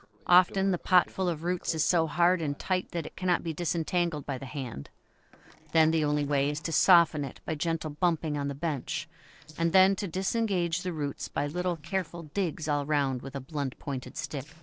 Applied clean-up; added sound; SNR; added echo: neural separator model SepFormer DNS4.